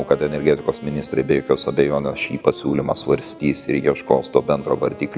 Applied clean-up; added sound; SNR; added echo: none; Wind instrument, woodwind instrument; 19 dB; none.